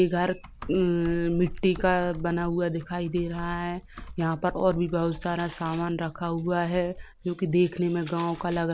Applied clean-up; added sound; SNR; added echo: none; Typing; 15 dB; none.